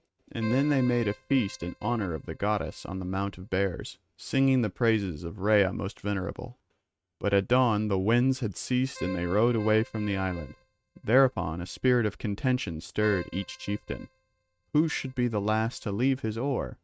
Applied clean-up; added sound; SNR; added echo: neural mask model RNNoise.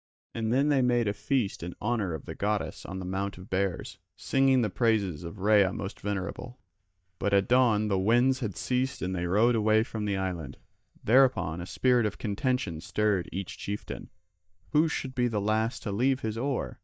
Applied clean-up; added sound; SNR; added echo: neural mask model DeepFilterNet 3.